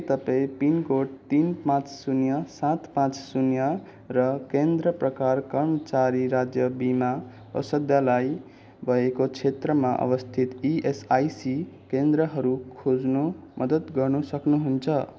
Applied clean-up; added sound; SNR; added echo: none; none; none; none.